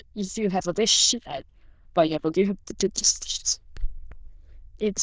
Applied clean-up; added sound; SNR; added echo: neural diffusion model UNIVERSE++.